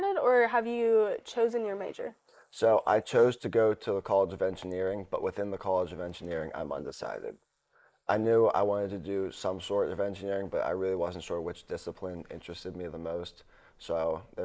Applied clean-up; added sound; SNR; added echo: neural mask model Resemble Enhance denoiser.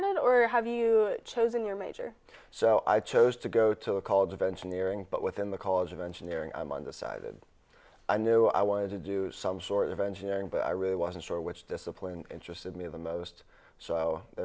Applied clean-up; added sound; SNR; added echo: none; none; none; none.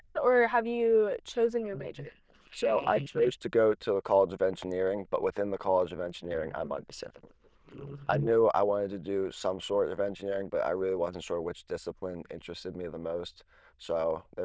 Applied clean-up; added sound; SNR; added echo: neural diffusion model UNIVERSE++.